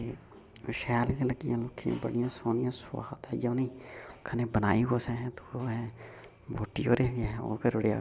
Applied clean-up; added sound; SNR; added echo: none; none; none; none.